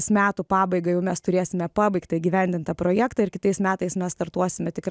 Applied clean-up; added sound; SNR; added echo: none; none; none; none.